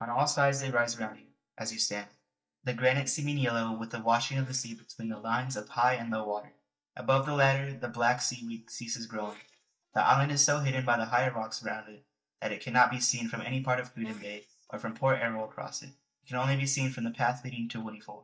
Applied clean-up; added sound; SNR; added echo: neural mask model DeepFilterNet 3.